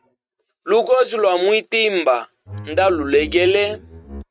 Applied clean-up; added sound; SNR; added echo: neural mask model RNNoise.